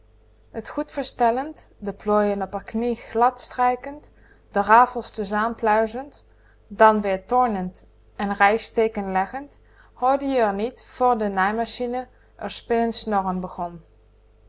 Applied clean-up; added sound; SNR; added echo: none; none; none; none.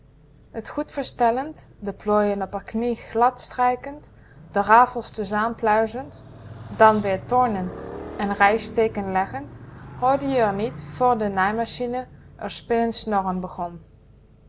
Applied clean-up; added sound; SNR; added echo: none; Motorcycle; 18 dB; none.